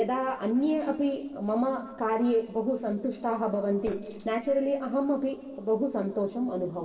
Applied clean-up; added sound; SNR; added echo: neural separator model SepFormer DNS4.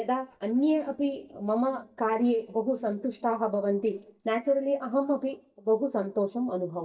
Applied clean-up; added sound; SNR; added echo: neural mask model DeepFilterNet 3.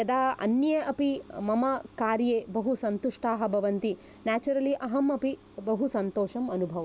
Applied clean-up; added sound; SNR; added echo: none; none; none; none.